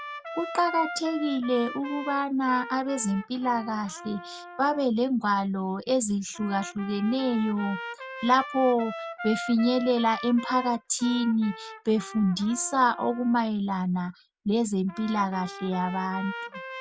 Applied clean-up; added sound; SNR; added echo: none; Trumpet; 13 dB; none.